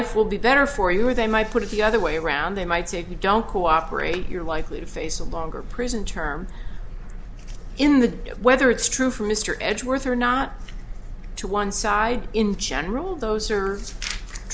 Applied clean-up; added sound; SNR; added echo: none; none; none; none.